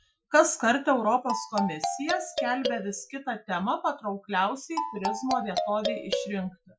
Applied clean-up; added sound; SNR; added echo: classical method Wiener filter.